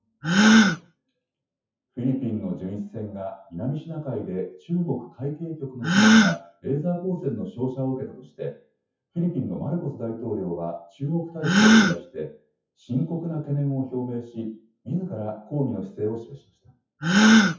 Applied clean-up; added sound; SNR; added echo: classical method WPE with log-MMSE.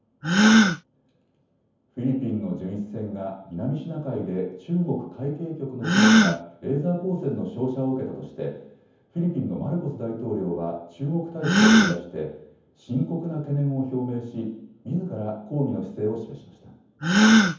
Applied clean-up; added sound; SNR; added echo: none; Gasp; -3 dB; reverberation time 0.7 s.